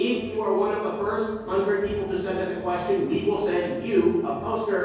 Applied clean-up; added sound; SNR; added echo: none; Wind instrument, woodwind instrument; 16 dB; reverberation time 1.3 s.